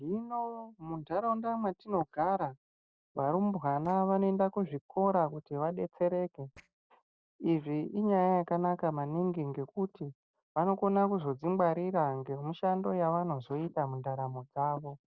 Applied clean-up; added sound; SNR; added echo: neural separator model SepFormer DNS4.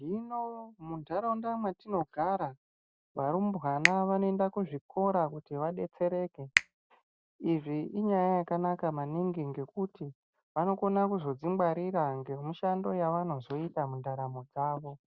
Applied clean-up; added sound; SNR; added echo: none; Finger snapping; 4 dB; none.